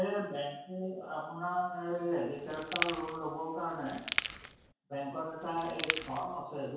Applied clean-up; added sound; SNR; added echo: none; Crackle; 1 dB; reverberation time 0.6 s.